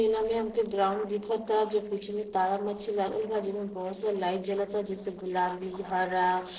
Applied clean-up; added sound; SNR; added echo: neural separator model SepFormer DNS4.